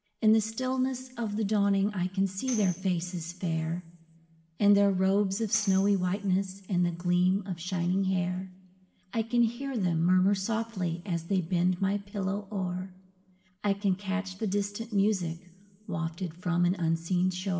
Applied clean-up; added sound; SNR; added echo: none; Tambourine; 17 dB; reverberation time 2.0 s.